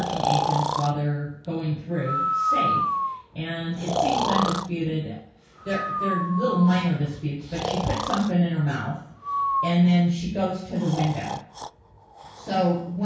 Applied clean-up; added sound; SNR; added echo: none; Breathing; 3 dB; reverberation time 0.6 s.